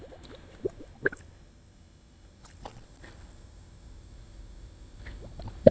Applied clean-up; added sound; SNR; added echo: neural mask model DeepFilterNet 3.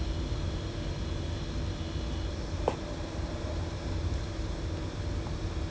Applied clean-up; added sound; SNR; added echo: none; none; none; none.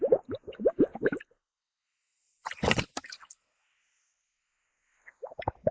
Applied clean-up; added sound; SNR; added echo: neural mask model Resemble Enhance denoiser.